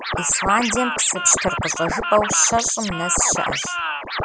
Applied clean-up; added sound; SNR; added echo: none; Scratching (performance technique); 4 dB; none.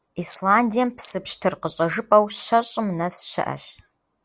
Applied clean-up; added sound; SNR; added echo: none; none; none; none.